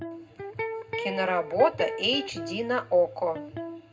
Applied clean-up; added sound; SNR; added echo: none; Electric guitar; 8 dB; reverberation time 0.3 s.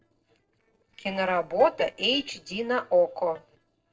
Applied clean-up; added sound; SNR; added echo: neural separator model SepFormer DNS4.